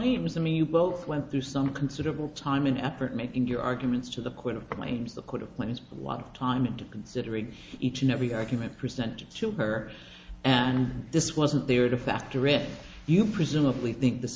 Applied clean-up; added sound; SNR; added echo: none; none; none; none.